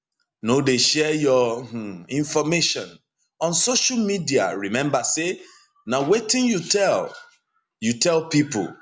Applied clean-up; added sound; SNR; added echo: none; none; none; none.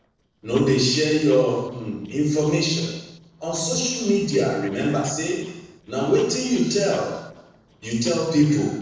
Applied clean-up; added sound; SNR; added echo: neural separator model SepFormer DNS4.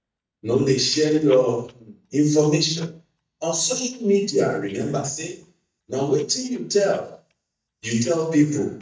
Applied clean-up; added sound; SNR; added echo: neural mask model DeepFilterNet 3.